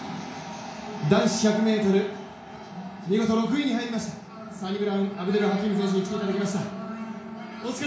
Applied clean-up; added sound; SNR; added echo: none; none; none; reverberation time 0.6 s.